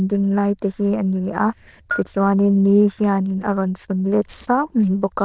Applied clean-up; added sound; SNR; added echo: neural diffusion model UNIVERSE++.